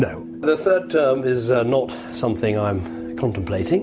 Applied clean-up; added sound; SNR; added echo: none; none; none; none.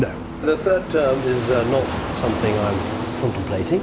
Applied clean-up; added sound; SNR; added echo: none; Fixed-wing aircraft, airplane; 6 dB; none.